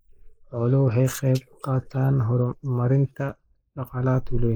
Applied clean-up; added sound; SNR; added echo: neural mask model Resemble Enhance denoiser.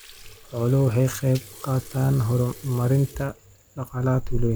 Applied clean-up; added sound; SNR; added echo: none; Sink (filling or washing) / Water tap, faucet; 11 dB; none.